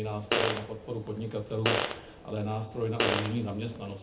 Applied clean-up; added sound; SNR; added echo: none; Fart; 0 dB; reverberation time 0.3 s.